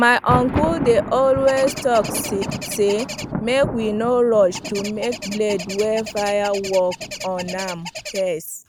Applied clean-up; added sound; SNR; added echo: none; Bird + Thunder; 8 dB; none.